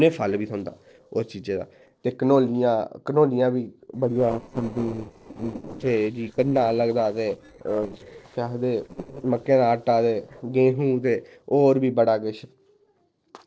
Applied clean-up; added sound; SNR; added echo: neural separator model SepFormer DNS4.